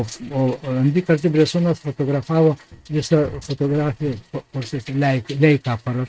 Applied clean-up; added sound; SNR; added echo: neural mask model RNNoise.